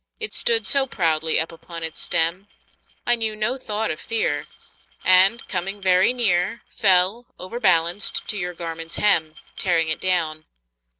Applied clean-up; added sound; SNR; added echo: neural separator model SepFormer DNS4.